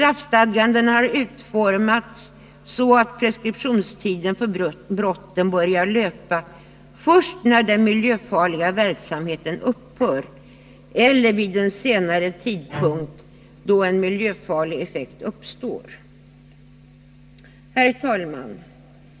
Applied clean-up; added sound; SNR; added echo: none; Bowed string instrument; 11 dB; reverberation time 1.6 s.